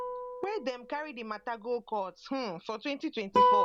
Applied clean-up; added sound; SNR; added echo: none; Guitar; -4 dB; none.